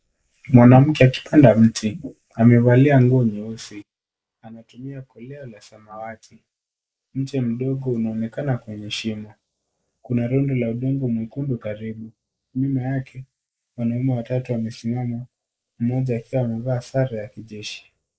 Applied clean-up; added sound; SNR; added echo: neural mask model Resemble Enhance denoiser.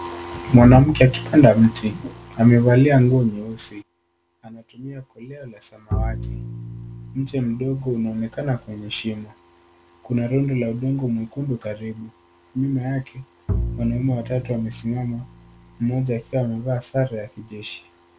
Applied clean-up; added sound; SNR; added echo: none; Bowed string instrument; 9 dB; none.